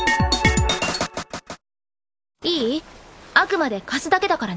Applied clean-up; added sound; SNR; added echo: none; none; none; none.